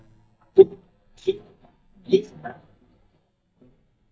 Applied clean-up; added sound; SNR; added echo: neural mask model DeepFilterNet 3.